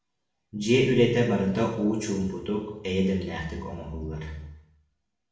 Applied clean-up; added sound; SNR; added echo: none; none; none; reverberation time 0.8 s.